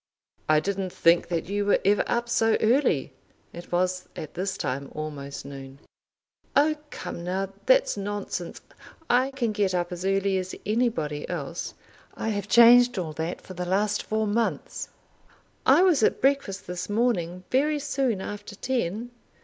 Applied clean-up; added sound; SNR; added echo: none; none; none; none.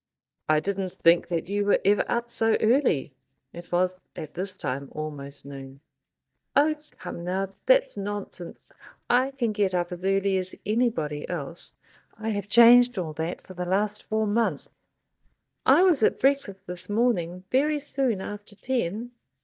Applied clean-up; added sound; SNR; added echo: neural mask model DeepFilterNet 3.